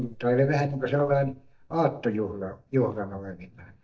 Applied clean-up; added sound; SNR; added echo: neural mask model DeepFilterNet 3.